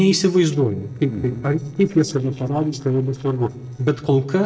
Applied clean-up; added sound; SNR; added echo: neural separator model SepFormer DNS4.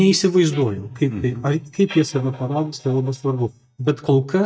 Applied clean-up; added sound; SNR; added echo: neural mask model DeepFilterNet 3.